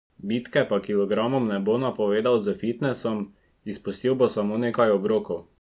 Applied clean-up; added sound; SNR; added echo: none; none; none; none.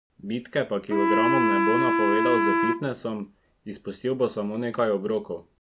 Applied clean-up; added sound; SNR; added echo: none; Wind instrument, woodwind instrument; -3 dB; none.